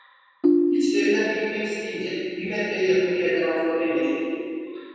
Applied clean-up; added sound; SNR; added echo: none; Ringtone; -2 dB; reverberation time 2.1 s.